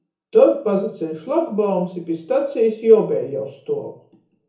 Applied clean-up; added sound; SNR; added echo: none; none; none; reverberation time 0.6 s.